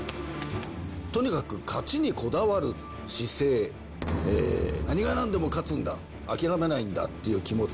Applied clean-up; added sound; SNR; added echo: none; none; none; none.